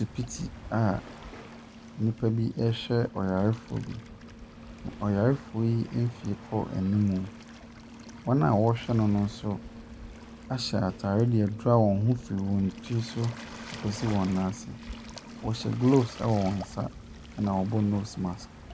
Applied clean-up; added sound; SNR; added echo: none; Waves, surf; 15 dB; none.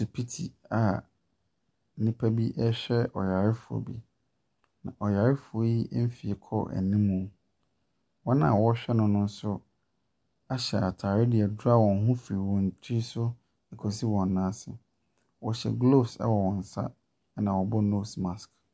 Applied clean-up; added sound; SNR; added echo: none; none; none; none.